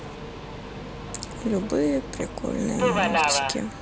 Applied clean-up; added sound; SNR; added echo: none; Subway, metro, underground; 0 dB; none.